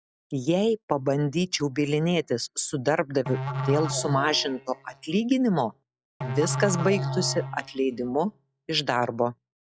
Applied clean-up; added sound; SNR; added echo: classical method log-MMSE.